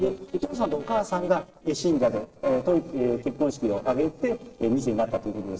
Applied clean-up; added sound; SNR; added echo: neural separator model SepFormer DNS4.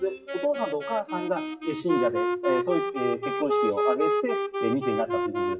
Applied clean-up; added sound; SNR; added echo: classical method WPE with log-MMSE.